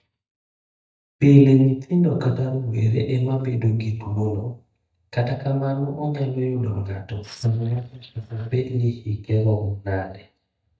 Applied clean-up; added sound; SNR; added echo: neural mask model DeepFilterNet 3.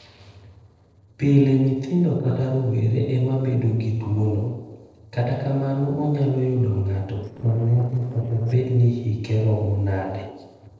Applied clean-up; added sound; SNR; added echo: neural separator model SepFormer DNS4.